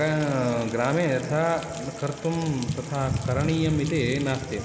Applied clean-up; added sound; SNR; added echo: none; Sink (filling or washing) / Water tap, faucet; 17 dB; none.